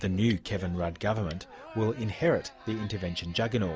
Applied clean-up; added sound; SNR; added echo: none; none; none; none.